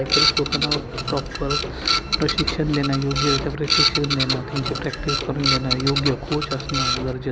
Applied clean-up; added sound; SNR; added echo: none; Printer; -1 dB; none.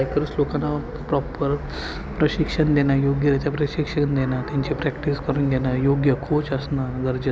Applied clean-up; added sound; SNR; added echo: none; none; none; none.